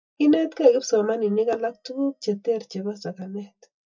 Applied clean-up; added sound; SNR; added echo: neural mask model DeepFilterNet 3.